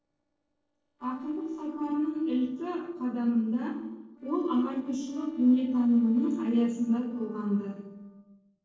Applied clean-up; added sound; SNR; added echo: neural separator model SepFormer DNS4.